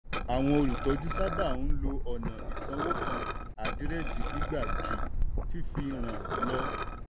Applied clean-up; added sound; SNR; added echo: none; Liquid; -4 dB; none.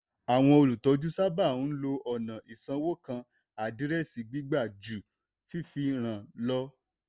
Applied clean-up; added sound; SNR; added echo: none; none; none; none.